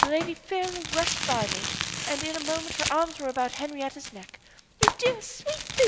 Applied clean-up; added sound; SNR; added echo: none; Crumpling, crinkling; 2 dB; none.